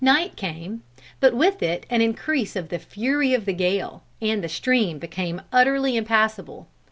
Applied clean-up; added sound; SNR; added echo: none; none; none; none.